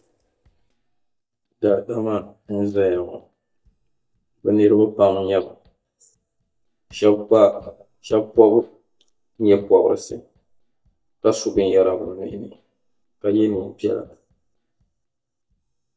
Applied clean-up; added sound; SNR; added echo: neural mask model DeepFilterNet 3.